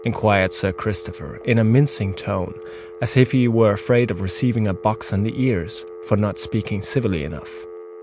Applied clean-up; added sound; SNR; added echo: none; Telephone; 16 dB; none.